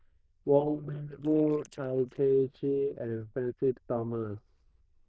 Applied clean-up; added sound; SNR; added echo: neural diffusion model UNIVERSE++.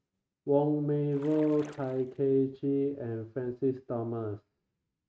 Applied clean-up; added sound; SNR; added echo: neural mask model RNNoise.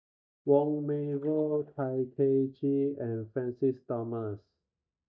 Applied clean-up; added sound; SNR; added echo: neural mask model DeepFilterNet 3.